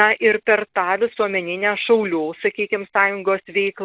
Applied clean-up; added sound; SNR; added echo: none; none; none; none.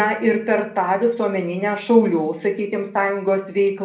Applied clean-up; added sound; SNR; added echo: none; none; none; reverberation time 0.6 s.